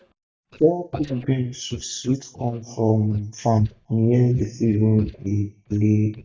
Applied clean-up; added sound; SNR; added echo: neural mask model DeepFilterNet 3.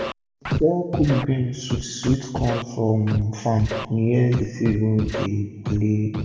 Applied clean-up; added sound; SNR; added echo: none; Scratching (performance technique); 8 dB; reverberation time 1.3 s.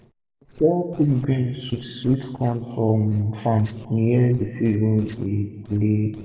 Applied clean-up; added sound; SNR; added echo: neural separator model SepFormer DNS4.